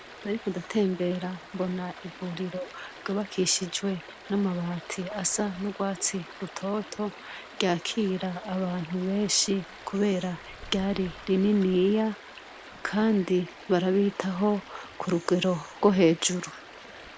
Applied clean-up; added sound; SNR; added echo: none; Stream; 17 dB; none.